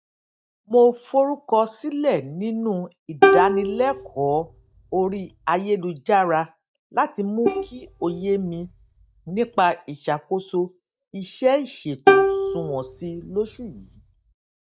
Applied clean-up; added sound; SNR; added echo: neural mask model DeepFilterNet 3.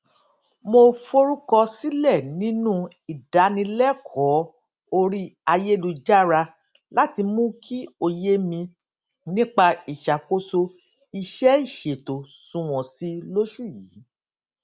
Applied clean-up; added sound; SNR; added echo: none; none; none; none.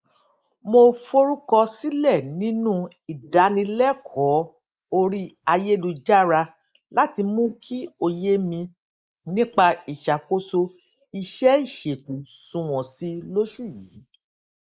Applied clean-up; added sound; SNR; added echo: neural mask model Resemble Enhance denoiser.